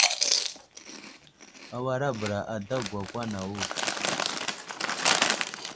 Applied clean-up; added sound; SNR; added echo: none; Chewing, mastication; -5 dB; none.